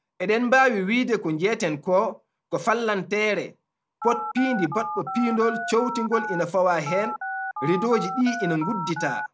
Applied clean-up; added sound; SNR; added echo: none; Telephone; 6 dB; none.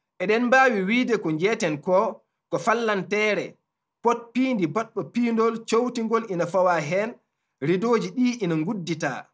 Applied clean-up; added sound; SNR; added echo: none; none; none; none.